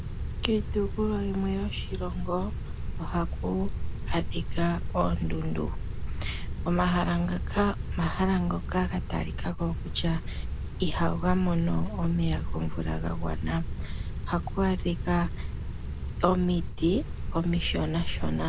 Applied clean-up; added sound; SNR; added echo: none; Cricket; -2 dB; none.